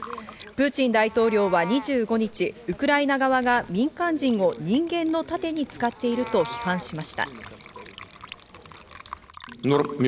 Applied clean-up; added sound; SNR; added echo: none; Water / Liquid + Meow; 16 dB; none.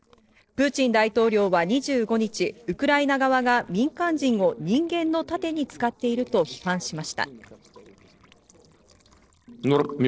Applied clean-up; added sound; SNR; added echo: neural separator model SepFormer DNS4.